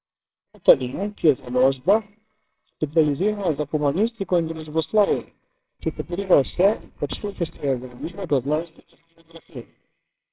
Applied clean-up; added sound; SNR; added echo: neural separator model SepFormer WHAMR!.